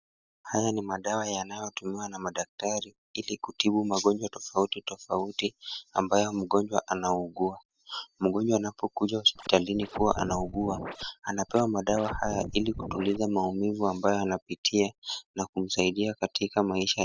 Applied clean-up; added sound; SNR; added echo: neural separator model SepFormer DNS4.